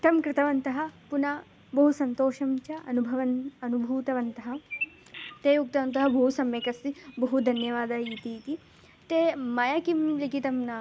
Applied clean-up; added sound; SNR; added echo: none; Bird vocalization, bird call, bird song; 20 dB; none.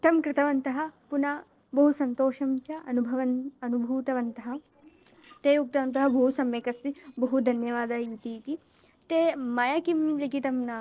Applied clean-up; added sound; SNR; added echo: neural separator model SepFormer DNS4.